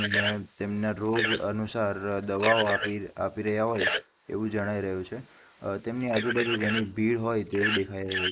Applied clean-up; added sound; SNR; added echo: neural mask model Resemble Enhance denoiser.